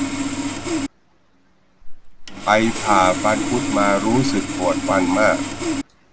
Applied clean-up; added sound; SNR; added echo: none; Sawing; 3 dB; none.